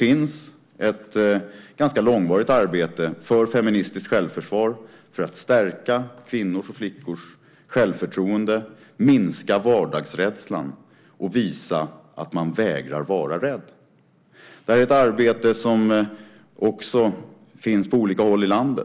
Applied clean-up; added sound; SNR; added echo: none; none; none; none.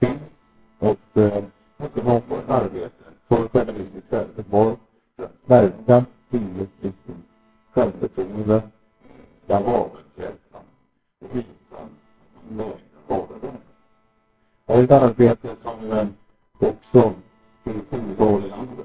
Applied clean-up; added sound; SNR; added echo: neural separator model SepFormer WHAMR!.